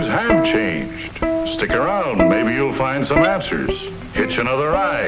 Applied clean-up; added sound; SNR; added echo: none; Plucked string instrument; 1 dB; none.